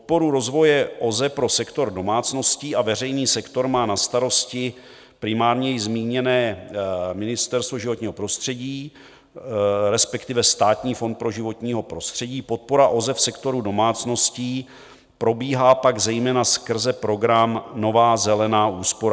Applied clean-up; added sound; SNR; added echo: none; none; none; none.